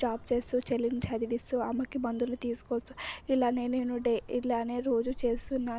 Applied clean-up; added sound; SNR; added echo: none; Bird; 17 dB; none.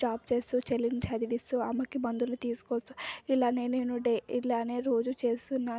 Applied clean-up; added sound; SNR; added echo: none; none; none; none.